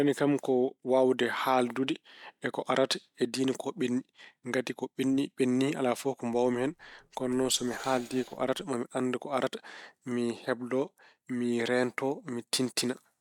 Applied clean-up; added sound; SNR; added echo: neural mask model RNNoise.